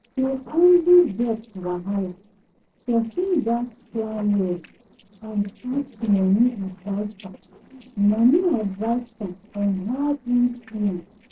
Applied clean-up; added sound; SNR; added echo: neural separator model SepFormer DNS4.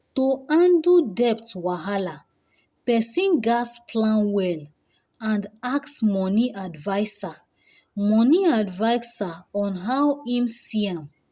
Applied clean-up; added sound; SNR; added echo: none; none; none; none.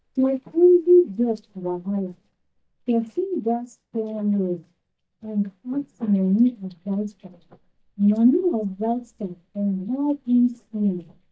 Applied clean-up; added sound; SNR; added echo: neural mask model DeepFilterNet 3.